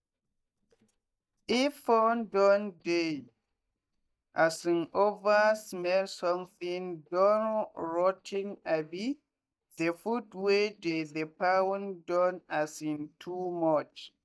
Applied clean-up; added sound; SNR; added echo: neural mask model DeepFilterNet 3.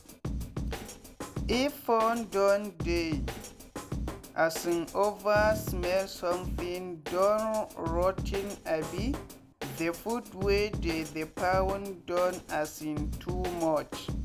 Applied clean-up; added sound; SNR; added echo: none; Drum kit; 7 dB; none.